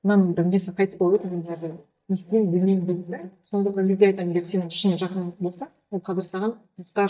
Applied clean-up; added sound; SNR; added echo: neural mask model DeepFilterNet 3.